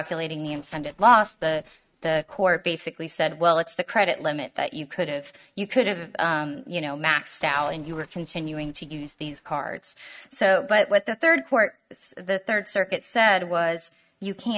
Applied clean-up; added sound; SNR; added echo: neural mask model RNNoise.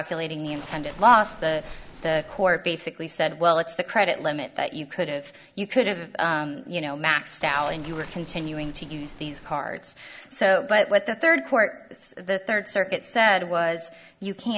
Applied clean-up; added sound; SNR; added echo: none; Waves, surf; 17 dB; none.